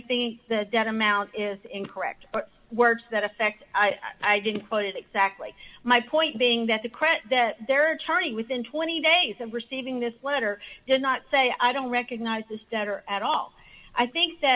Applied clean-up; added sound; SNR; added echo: none; none; none; none.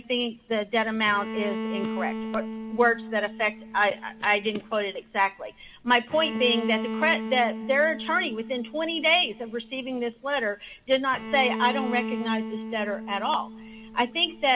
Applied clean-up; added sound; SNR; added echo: none; Bowed string instrument; 9 dB; none.